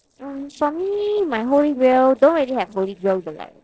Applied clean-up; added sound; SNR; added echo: neural separator model SepFormer DNS4.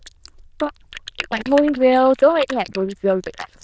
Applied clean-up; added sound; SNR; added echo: neural diffusion model UNIVERSE++.